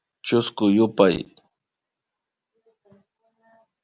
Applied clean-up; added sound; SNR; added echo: none; none; none; none.